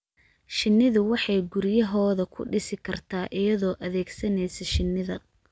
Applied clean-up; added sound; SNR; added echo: none; none; none; none.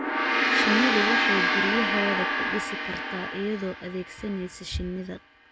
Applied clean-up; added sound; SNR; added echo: none; Gong; -4 dB; none.